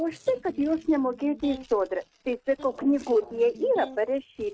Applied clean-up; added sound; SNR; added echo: neural mask model RNNoise.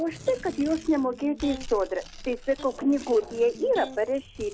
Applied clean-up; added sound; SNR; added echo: none; Electric guitar + Tearing; 15 dB; none.